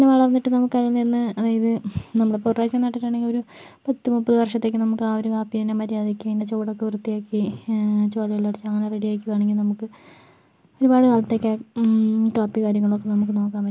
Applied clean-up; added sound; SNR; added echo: none; none; none; none.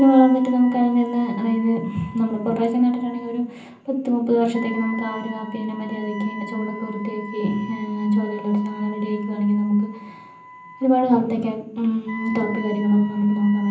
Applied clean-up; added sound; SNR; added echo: none; Wind instrument, woodwind instrument; 17 dB; reverberation time 0.6 s.